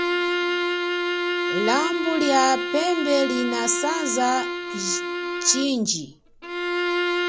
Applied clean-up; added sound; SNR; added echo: none; Bowed string instrument; 1 dB; none.